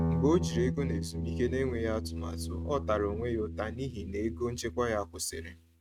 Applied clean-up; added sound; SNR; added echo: neural mask model RNNoise.